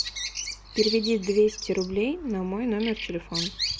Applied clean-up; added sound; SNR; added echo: none; Bird vocalization, bird call, bird song; 7 dB; none.